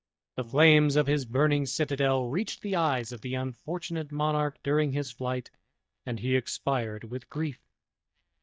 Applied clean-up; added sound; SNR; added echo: neural mask model DeepFilterNet 3.